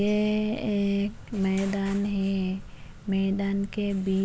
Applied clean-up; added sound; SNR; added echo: none; none; none; none.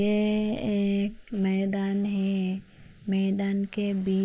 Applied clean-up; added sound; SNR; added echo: neural mask model Resemble Enhance denoiser.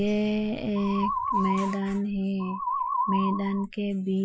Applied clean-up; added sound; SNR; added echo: classical method Wiener filter.